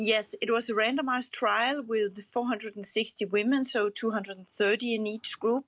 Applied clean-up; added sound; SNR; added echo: none; none; none; none.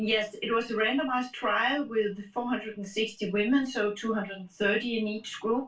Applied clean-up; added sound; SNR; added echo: none; none; none; reverberation time 0.2 s.